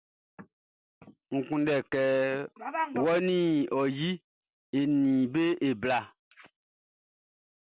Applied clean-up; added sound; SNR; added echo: none; none; none; none.